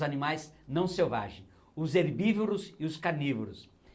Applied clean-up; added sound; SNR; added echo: none; none; none; none.